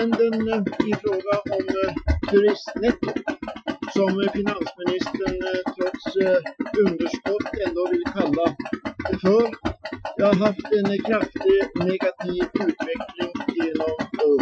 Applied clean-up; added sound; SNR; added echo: classical method Wiener filter.